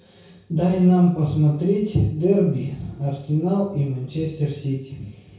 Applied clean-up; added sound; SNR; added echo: none; none; none; reverberation time 0.6 s.